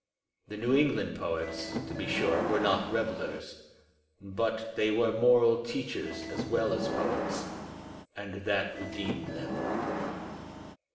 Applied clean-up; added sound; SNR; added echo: none; Subway, metro, underground / Sliding door; 4 dB; reverberation time 1.0 s.